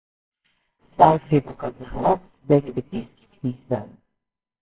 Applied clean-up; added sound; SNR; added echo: neural separator model SepFormer WHAMR!.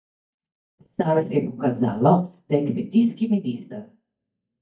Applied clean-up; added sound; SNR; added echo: neural mask model DeepFilterNet 3.